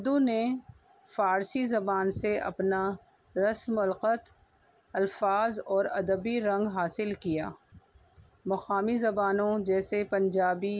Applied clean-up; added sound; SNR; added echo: none; none; none; none.